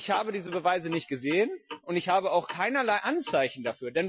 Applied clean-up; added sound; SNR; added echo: classical method Wiener filter.